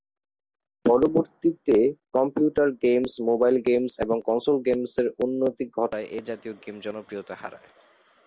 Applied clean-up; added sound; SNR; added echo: none; none; none; none.